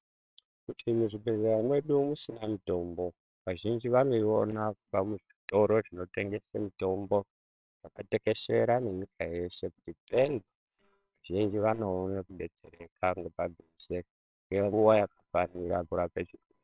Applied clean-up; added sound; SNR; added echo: neural separator model SepFormer WHAMR!.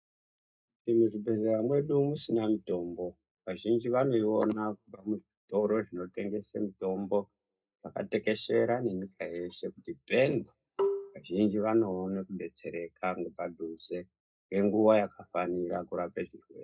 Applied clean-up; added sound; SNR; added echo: neural mask model DeepFilterNet 3.